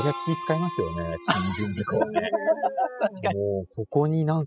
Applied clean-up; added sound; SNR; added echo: classical method spectral subtraction.